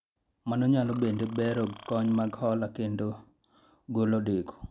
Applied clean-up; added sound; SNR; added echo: none; Burping, eructation; 19 dB; none.